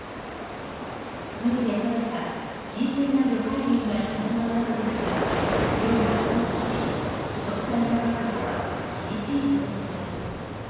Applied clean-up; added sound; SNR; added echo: none; Ocean; 2 dB; reverberation time 1.9 s.